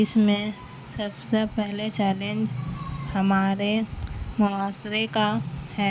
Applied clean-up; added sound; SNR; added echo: none; none; none; none.